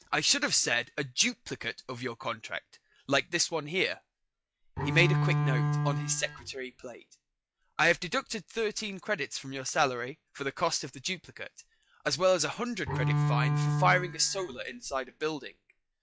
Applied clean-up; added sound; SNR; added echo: classical method log-MMSE.